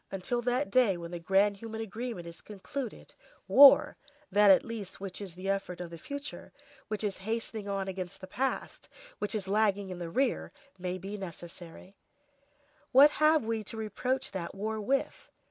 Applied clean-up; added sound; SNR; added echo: none; none; none; none.